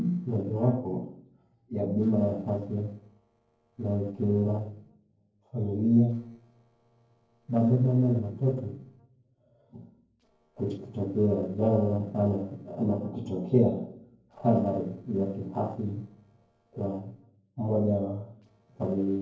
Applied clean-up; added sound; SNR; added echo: neural separator model SepFormer DNS4.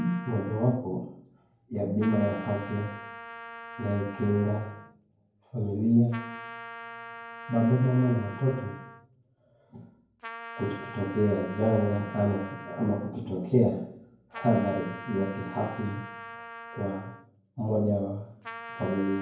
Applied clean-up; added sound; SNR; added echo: none; Trumpet; 14 dB; reverberation time 0.9 s.